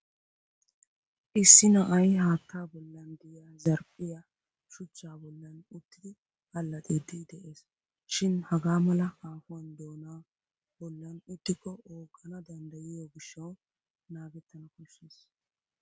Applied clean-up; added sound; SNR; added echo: none; none; none; none.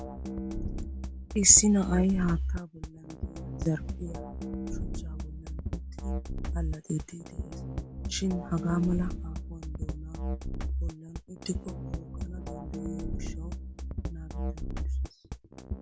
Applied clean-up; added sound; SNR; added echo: none; Drum kit; 3 dB; none.